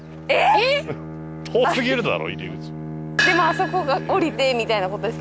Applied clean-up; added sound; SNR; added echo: none; Bowed string instrument; 11 dB; none.